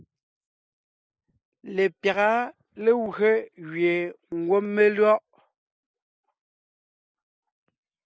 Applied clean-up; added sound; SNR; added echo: neural mask model Resemble Enhance denoiser.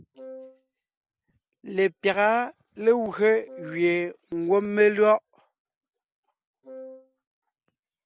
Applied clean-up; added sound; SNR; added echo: none; Wind instrument, woodwind instrument; 18 dB; none.